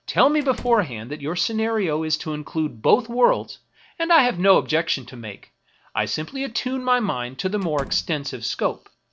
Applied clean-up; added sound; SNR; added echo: none; Slam; 17 dB; none.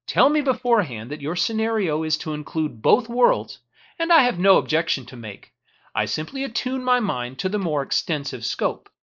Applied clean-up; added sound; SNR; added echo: neural mask model Resemble Enhance denoiser.